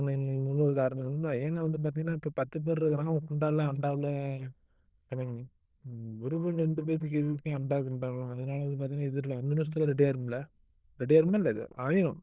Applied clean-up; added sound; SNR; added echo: neural diffusion model UNIVERSE++.